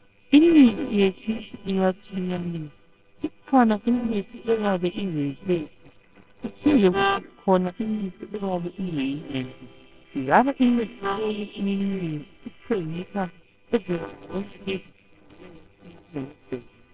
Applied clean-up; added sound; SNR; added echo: neural separator model SepFormer WHAMR!.